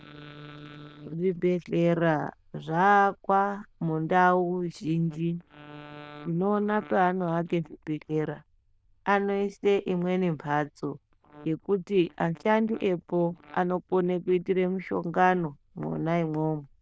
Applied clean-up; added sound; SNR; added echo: neural diffusion model UNIVERSE++.